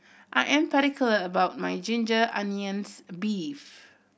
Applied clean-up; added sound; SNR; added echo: none; none; none; none.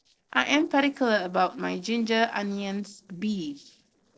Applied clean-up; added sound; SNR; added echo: neural separator model SepFormer DNS4.